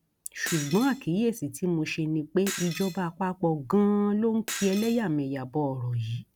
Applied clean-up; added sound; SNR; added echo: none; Shatter; 15 dB; none.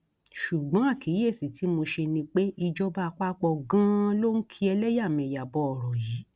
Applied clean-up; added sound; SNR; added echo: none; none; none; none.